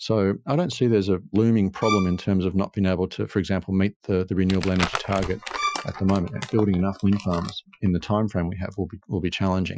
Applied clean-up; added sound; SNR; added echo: classical method Wiener filter.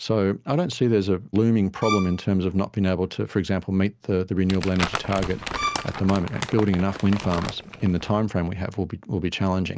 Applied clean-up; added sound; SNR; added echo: none; Bowed string instrument + Crumpling, crinkling; 8 dB; none.